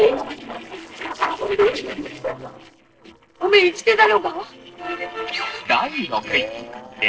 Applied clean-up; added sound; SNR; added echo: neural separator model SepFormer DNS4.